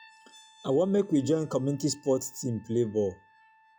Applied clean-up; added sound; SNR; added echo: classical method log-MMSE.